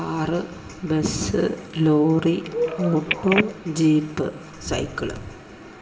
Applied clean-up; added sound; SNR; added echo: none; Telephone; 2 dB; reverberation time 2.9 s.